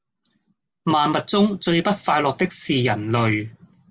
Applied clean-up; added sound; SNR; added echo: none; none; none; none.